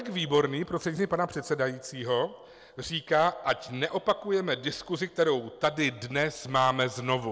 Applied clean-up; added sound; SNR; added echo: none; none; none; none.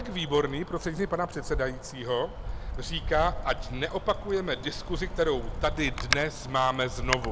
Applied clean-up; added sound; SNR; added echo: none; Wind; 5 dB; none.